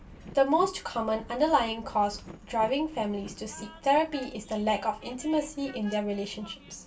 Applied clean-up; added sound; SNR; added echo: none; Train; 19 dB; reverberation time 0.2 s.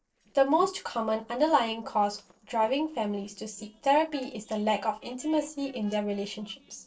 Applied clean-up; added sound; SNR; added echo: neural separator model SepFormer DNS4.